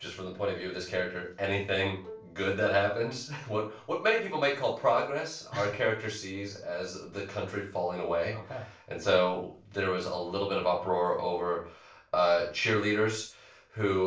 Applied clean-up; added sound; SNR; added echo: none; Bowed string instrument; 20 dB; reverberation time 0.3 s.